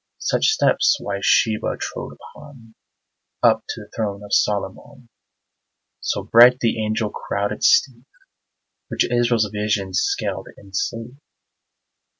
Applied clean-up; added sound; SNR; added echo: none; none; none; none.